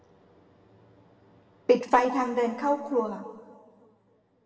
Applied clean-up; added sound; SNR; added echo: none; none; none; reverberation time 1.7 s.